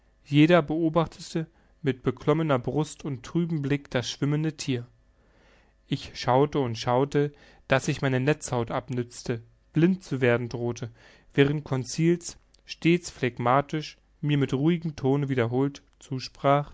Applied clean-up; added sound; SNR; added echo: none; none; none; none.